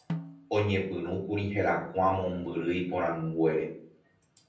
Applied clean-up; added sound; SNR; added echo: none; Snare drum; 12 dB; reverberation time 0.6 s.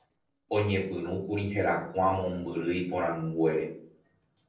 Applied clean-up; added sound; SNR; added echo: neural separator model SepFormer DNS4.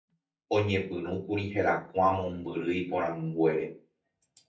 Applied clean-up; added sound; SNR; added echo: neural mask model DeepFilterNet 3.